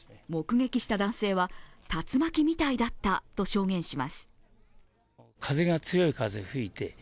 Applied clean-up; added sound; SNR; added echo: none; none; none; none.